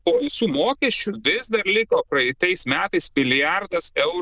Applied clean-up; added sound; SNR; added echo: neural diffusion model UNIVERSE++.